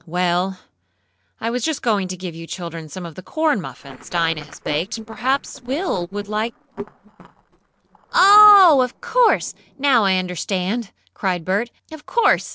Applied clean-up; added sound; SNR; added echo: neural separator model SepFormer DNS4.